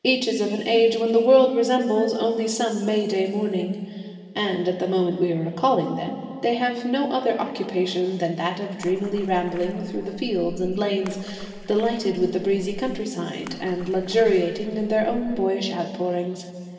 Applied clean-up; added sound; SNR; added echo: none; Splash, splatter; 16 dB; reverberation time 2.4 s.